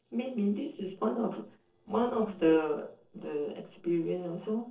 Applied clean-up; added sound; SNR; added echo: neural separator model SepFormer DNS4.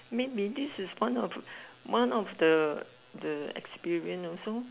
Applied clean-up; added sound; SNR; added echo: none; none; none; none.